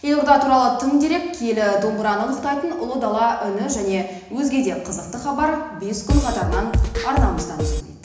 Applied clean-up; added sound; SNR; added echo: none; Drum kit; 0 dB; reverberation time 1.0 s.